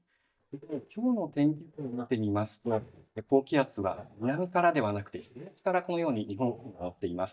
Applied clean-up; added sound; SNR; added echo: neural mask model DeepFilterNet 3.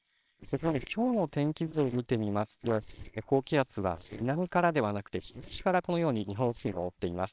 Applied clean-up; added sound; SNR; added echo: neural separator model SepFormer WHAMR!.